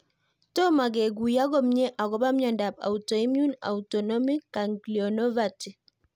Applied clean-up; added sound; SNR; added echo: none; none; none; none.